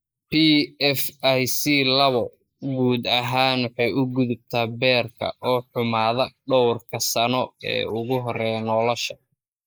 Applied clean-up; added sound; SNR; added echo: neural mask model Resemble Enhance denoiser.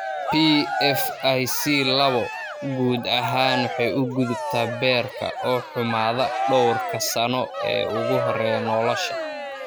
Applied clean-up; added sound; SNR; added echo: none; Cheering; 5 dB; none.